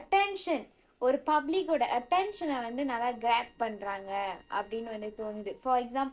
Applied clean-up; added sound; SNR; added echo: neural separator model SepFormer DNS4.